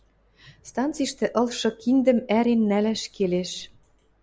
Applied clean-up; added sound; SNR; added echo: none; none; none; none.